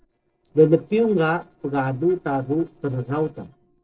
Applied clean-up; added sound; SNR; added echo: neural separator model SepFormer DNS4.